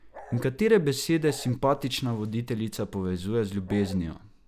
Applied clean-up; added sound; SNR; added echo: none; Bark; 18 dB; none.